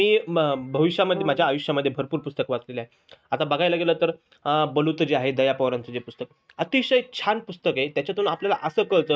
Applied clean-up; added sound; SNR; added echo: neural mask model RNNoise.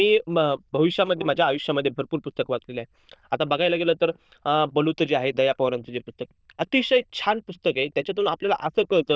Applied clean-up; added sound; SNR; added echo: neural diffusion model UNIVERSE++.